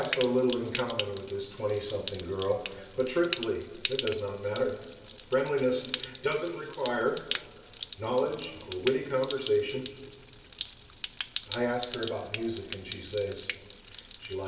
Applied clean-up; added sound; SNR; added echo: none; Stream; 8 dB; reverberation time 2.9 s.